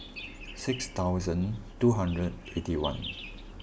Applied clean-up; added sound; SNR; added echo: none; Bird vocalization, bird call, bird song; 15 dB; none.